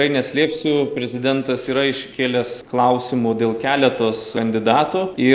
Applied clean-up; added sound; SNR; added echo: neural separator model SepFormer DNS4.